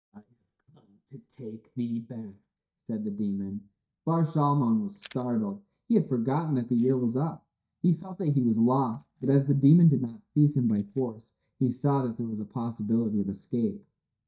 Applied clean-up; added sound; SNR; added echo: neural mask model DeepFilterNet 3.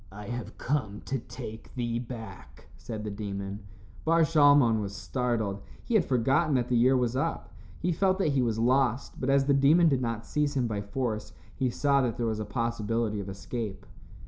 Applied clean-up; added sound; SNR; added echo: none; none; none; none.